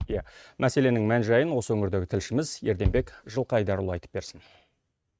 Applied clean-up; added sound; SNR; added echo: neural mask model RNNoise.